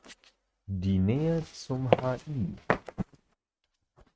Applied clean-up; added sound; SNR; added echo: neural mask model RNNoise.